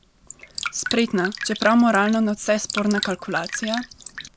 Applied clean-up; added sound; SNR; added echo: none; Drip; 10 dB; none.